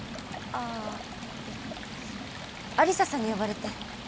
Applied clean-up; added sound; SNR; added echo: none; Stream; 8 dB; none.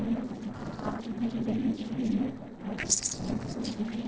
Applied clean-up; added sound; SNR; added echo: neural separator model SepFormer DNS4.